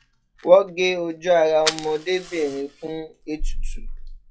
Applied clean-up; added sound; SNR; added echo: classical method log-MMSE.